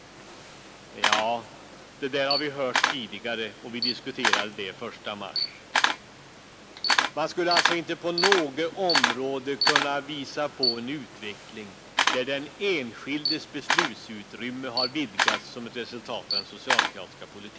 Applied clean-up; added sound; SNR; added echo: none; Camera; -2 dB; none.